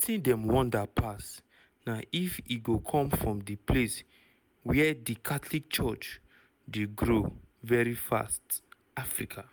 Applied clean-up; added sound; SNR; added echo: none; none; none; none.